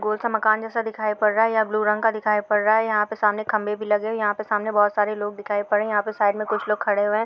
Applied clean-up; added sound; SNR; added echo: none; none; none; none.